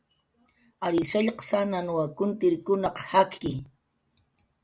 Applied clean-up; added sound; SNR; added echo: none; none; none; none.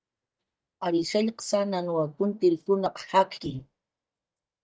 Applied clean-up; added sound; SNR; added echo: neural mask model DeepFilterNet 3.